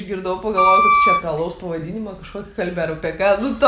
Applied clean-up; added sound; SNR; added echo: none; Wind instrument, woodwind instrument; -5 dB; none.